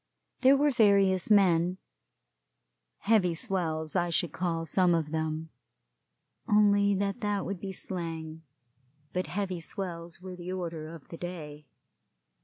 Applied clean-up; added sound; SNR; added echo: none; none; none; none.